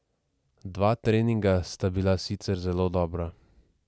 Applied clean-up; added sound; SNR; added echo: none; none; none; none.